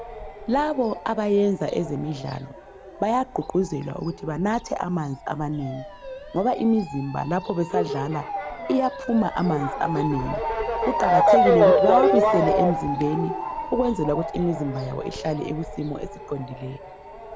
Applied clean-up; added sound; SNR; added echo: none; Motor vehicle (road) / Siren; 0 dB; none.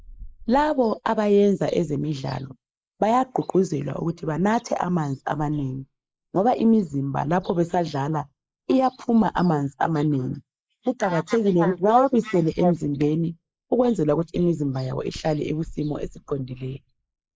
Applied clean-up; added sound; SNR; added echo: neural mask model Resemble Enhance denoiser.